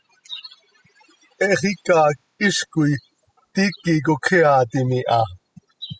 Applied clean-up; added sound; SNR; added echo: classical method spectral subtraction.